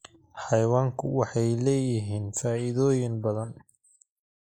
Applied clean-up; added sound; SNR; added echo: neural mask model Resemble Enhance denoiser.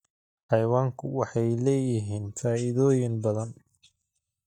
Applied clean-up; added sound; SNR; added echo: neural mask model DeepFilterNet 3.